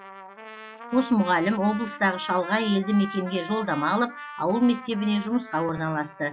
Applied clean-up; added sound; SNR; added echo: classical method log-MMSE.